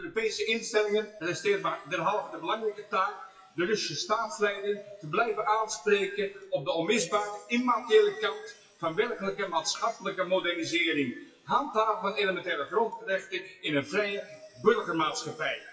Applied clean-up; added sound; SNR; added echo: classical method WPE with log-MMSE.